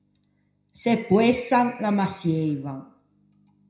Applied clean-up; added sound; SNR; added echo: none; Bird; 20 dB; reverberation time 0.5 s.